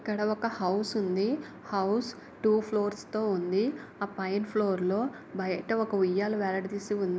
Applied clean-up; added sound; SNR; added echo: none; none; none; none.